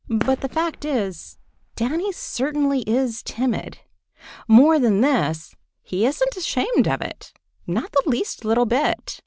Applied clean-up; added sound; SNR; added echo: none; Fireworks; 14 dB; none.